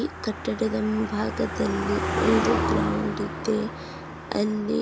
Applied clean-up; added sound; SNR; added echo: none; Car passing by; 3 dB; none.